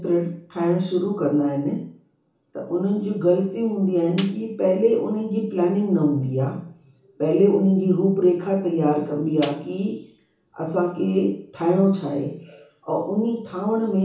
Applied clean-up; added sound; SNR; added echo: none; Snare drum; 19 dB; reverberation time 0.7 s.